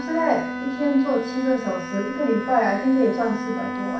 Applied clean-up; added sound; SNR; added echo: none; Bowed string instrument; 7 dB; reverberation time 0.6 s.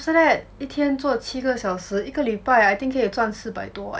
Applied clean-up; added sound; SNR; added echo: none; none; none; none.